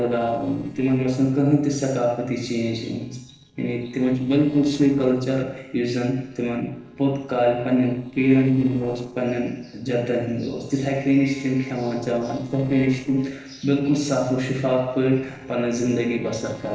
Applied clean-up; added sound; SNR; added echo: neural separator model SepFormer DNS4.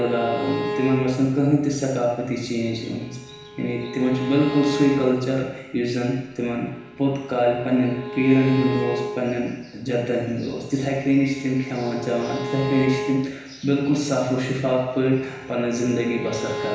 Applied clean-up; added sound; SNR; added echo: none; Bowed string instrument; 10 dB; reverberation time 1.0 s.